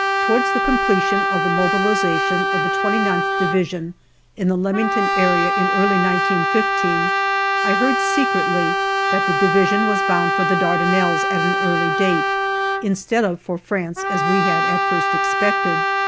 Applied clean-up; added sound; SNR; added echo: none; Brass instrument; -3 dB; none.